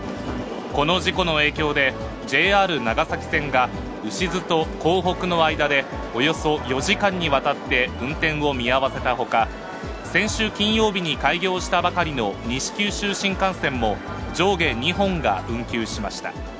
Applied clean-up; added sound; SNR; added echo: none; none; none; none.